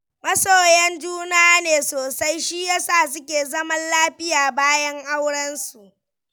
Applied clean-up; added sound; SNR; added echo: none; none; none; none.